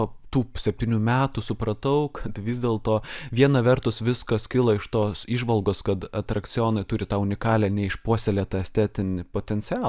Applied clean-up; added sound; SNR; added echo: none; none; none; none.